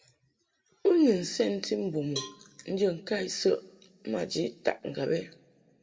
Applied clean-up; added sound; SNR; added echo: none; Cowbell; 15 dB; reverberation time 0.8 s.